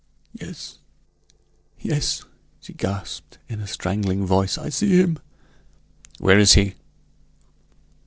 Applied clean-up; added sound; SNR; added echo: neural separator model SepFormer DNS4.